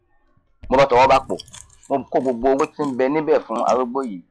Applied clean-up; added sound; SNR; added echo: classical method log-MMSE.